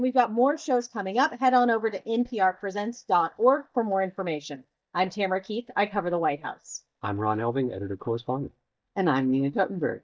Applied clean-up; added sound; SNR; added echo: neural mask model DeepFilterNet 3.